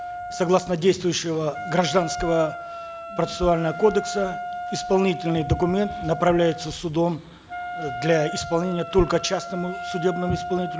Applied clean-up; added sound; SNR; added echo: none; Wind instrument, woodwind instrument; 9 dB; none.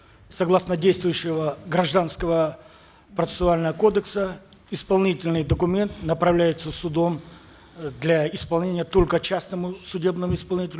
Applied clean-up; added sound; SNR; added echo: none; none; none; none.